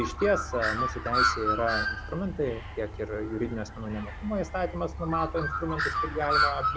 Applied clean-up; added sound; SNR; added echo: none; Bird; 0 dB; none.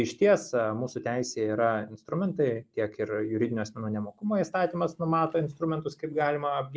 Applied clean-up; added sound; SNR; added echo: none; none; none; none.